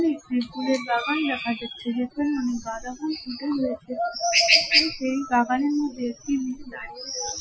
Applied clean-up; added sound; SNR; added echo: classical method Wiener filter.